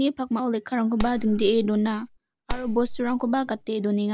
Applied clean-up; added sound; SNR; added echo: none; Clapping; 8 dB; none.